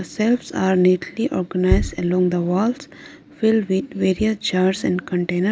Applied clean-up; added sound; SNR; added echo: none; Bass drum; 7 dB; none.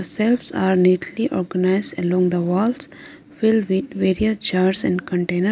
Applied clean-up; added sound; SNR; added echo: none; none; none; none.